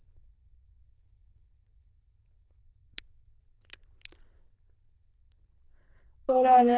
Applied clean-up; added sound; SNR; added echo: neural diffusion model UNIVERSE++.